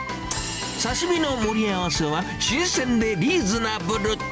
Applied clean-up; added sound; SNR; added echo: none; none; none; none.